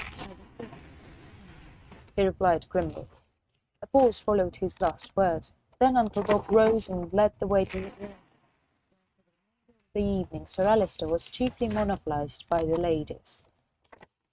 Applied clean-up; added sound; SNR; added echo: neural mask model RNNoise.